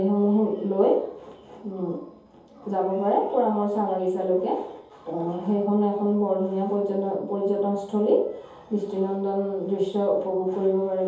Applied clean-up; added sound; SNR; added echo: none; none; none; reverberation time 0.7 s.